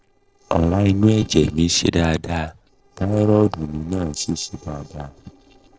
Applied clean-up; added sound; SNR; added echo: neural separator model SepFormer DNS4.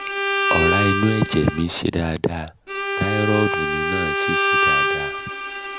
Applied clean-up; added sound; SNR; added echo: none; Bowed string instrument; -1 dB; none.